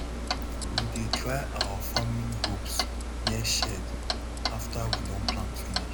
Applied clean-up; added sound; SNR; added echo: none; Clock; -4 dB; none.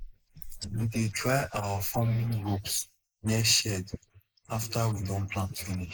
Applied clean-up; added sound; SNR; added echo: neural mask model Resemble Enhance denoiser.